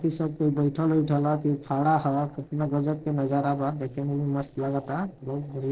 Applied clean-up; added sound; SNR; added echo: neural separator model SepFormer DNS4.